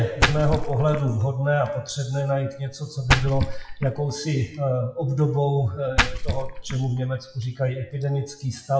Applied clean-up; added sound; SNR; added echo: classical method WPE with log-MMSE.